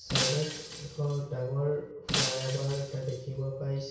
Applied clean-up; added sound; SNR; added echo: none; Shatter; 3 dB; reverberation time 0.6 s.